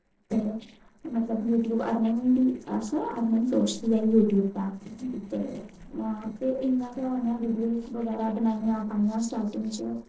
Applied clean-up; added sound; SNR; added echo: neural separator model SepFormer DNS4.